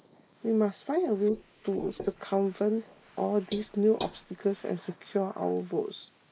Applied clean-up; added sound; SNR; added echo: neural mask model Resemble Enhance denoiser.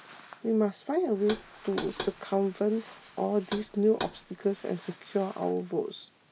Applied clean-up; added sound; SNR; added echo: none; Knock; 13 dB; none.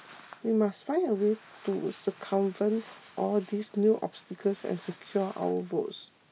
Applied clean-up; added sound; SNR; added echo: none; none; none; none.